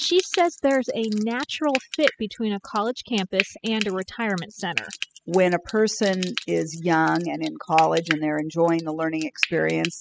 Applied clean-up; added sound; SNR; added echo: classical method spectral subtraction.